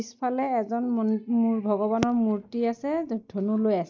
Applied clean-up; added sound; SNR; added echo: neural mask model DeepFilterNet 3.